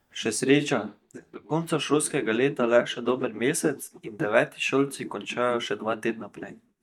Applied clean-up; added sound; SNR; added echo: neural mask model DeepFilterNet 3.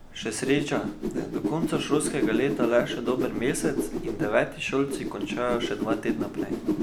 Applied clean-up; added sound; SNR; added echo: none; Whoosh, swoosh, swish; 2 dB; none.